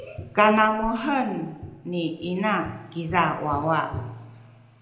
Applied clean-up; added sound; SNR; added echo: none; Tap; 15 dB; reverberation time 0.8 s.